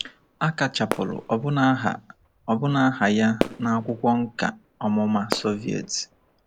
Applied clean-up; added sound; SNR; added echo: none; Fireworks; 12 dB; none.